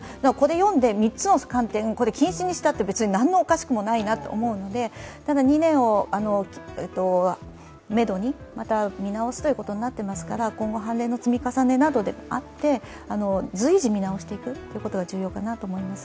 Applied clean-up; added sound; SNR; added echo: none; none; none; none.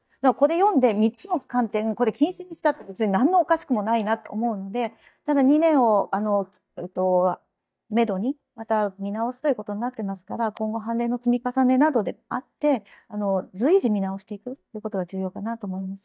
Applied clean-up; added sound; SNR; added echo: neural mask model DeepFilterNet 3.